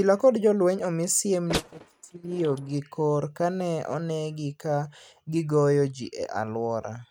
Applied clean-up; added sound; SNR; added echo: neural mask model RNNoise.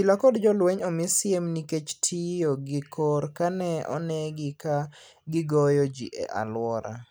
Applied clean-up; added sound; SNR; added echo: none; none; none; none.